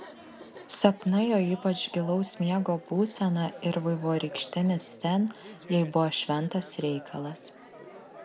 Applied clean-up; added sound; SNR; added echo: none; Chatter; 18 dB; none.